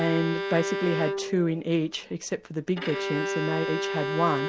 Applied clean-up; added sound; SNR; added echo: none; Bowed string instrument; 4 dB; none.